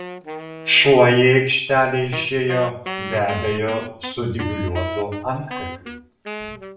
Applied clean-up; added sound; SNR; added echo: none; Wind instrument, woodwind instrument; 12 dB; reverberation time 0.5 s.